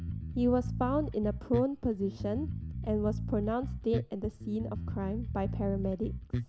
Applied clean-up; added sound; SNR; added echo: none; Bass guitar; 4 dB; none.